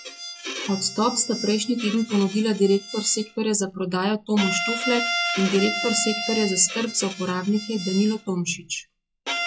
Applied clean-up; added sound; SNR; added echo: classical method log-MMSE.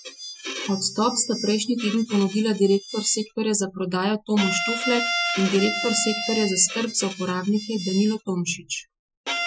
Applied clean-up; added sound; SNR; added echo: classical method Wiener filter.